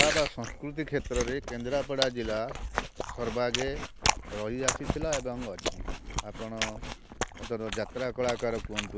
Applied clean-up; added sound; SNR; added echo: none; Chewing, mastication; 1 dB; none.